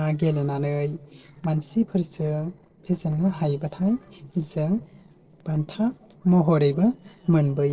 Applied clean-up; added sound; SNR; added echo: neural separator model SepFormer DNS4.